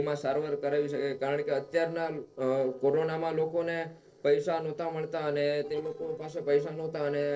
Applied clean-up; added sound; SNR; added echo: neural separator model SepFormer DNS4.